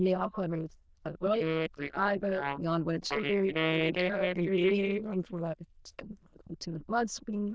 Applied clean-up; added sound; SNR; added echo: neural diffusion model UNIVERSE++.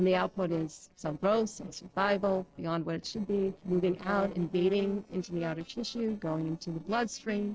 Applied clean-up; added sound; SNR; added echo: neural separator model SepFormer DNS4.